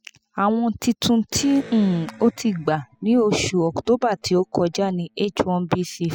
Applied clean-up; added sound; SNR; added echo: classical method spectral subtraction.